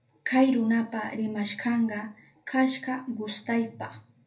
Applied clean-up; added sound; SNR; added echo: none; none; none; reverberation time 0.3 s.